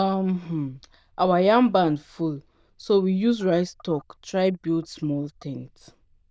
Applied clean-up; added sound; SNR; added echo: neural diffusion model UNIVERSE++.